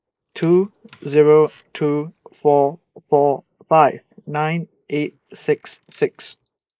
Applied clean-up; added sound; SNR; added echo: neural mask model Resemble Enhance denoiser.